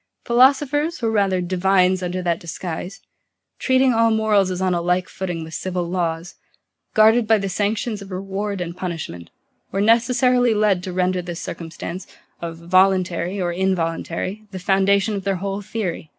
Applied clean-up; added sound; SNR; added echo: none; none; none; none.